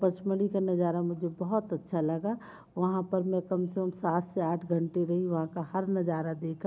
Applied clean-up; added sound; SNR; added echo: none; none; none; none.